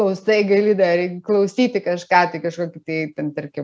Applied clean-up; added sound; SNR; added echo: none; none; none; none.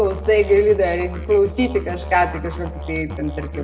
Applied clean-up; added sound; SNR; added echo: none; Musical instrument; 10 dB; reverberation time 0.9 s.